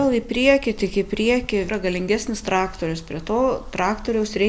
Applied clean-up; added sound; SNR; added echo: none; none; none; none.